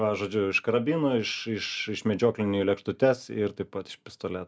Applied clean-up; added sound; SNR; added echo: none; none; none; none.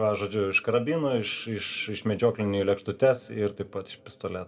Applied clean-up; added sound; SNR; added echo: none; none; none; reverberation time 1.2 s.